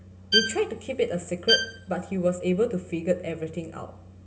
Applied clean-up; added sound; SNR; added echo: none; Bowed string instrument; 0 dB; reverberation time 0.8 s.